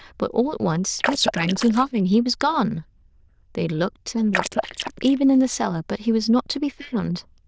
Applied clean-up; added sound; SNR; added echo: neural diffusion model UNIVERSE++.